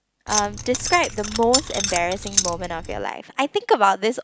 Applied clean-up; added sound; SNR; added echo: none; Keys jangling; 4 dB; none.